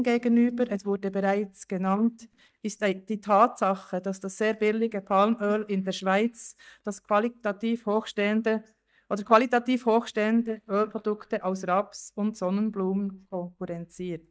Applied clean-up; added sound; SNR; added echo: neural mask model DeepFilterNet 3.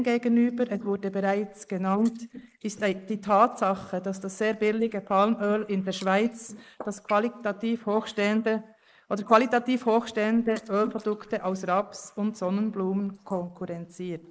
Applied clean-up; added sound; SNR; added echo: neural mask model Resemble Enhance denoiser.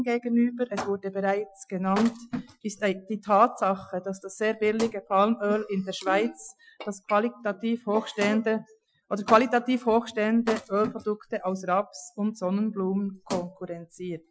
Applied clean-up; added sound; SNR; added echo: classical method Wiener filter.